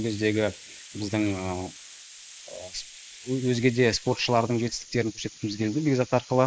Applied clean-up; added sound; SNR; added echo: neural mask model Resemble Enhance denoiser.